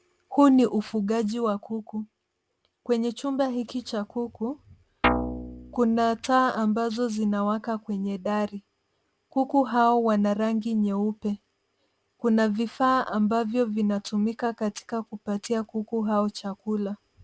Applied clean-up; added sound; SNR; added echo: none; Guitar; 2 dB; none.